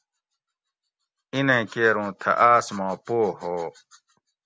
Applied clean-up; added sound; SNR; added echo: none; none; none; none.